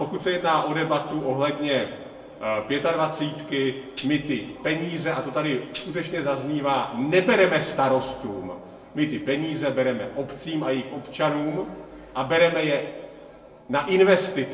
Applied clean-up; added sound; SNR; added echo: none; Tambourine; 3 dB; reverberation time 0.6 s.